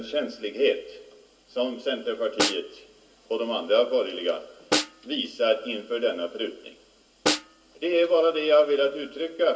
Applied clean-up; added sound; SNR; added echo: none; Snare drum; 6 dB; reverberation time 0.2 s.